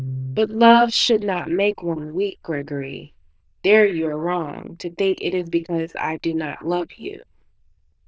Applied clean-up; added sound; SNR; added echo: neural diffusion model UNIVERSE++.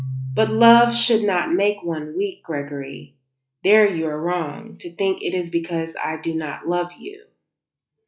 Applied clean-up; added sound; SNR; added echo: classical method log-MMSE.